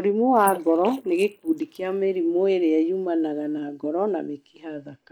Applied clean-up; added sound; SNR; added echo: neural mask model Resemble Enhance denoiser.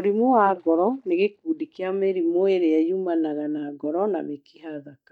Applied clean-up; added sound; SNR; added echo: neural mask model DeepFilterNet 3.